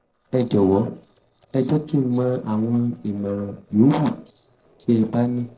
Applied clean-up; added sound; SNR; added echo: neural separator model SepFormer DNS4.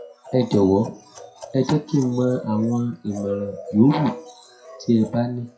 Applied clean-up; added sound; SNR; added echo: classical method WPE with log-MMSE.